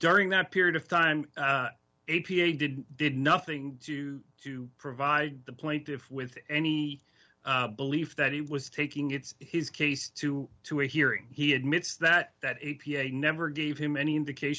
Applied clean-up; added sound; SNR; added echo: none; none; none; none.